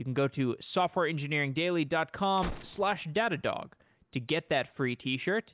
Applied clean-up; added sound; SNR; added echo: none; Gunshot, gunfire; 16 dB; none.